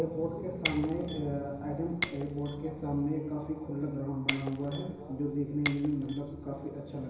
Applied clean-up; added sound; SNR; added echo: none; Shatter; 1 dB; reverberation time 1.0 s.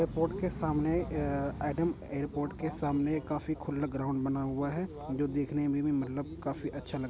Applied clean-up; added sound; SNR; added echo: none; none; none; none.